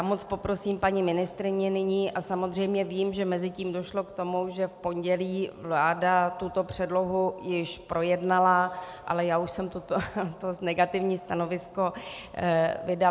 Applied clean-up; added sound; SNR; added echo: none; none; none; none.